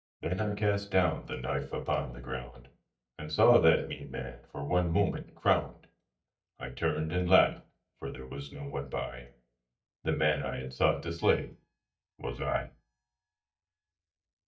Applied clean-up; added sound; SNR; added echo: neural mask model DeepFilterNet 3.